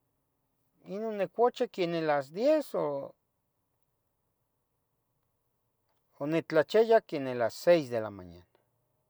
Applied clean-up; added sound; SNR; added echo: none; none; none; none.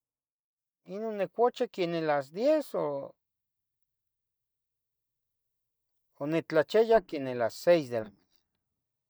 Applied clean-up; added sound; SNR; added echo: neural mask model DeepFilterNet 3.